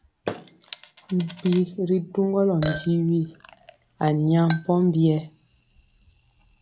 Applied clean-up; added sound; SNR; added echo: none; Chink, clink / Liquid; 10 dB; none.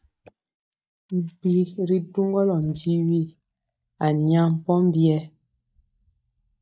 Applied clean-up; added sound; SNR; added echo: neural mask model DeepFilterNet 3.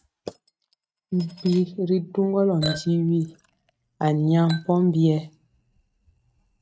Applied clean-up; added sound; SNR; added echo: neural mask model RNNoise.